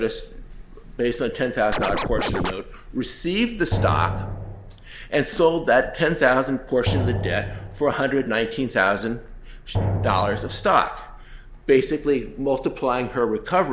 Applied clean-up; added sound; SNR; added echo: none; Scratching (performance technique) + Drum; 4 dB; none.